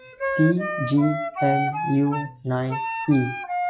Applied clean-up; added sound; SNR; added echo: classical method log-MMSE.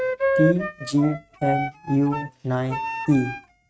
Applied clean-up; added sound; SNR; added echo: neural mask model RNNoise.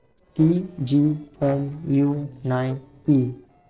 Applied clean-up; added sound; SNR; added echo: neural separator model SepFormer DNS4.